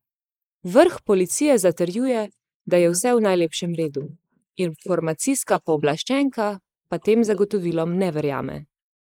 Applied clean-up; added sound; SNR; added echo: neural mask model Resemble Enhance denoiser.